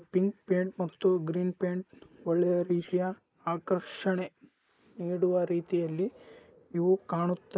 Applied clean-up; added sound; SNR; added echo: neural mask model Resemble Enhance denoiser.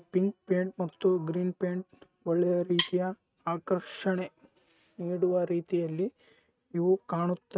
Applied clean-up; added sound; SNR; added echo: neural mask model RNNoise.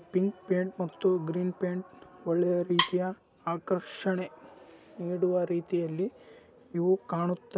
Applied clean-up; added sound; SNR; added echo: none; Wood; 3 dB; none.